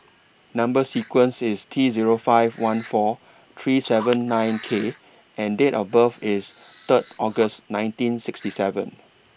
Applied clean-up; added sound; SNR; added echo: none; Camera; 18 dB; none.